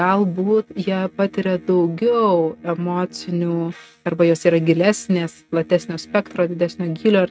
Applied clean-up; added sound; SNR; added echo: neural mask model RNNoise.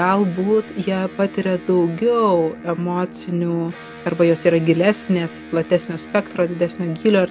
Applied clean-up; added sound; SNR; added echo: none; Electric guitar; 17 dB; none.